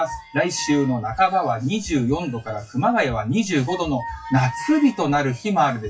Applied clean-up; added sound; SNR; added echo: classical method WPE with log-MMSE.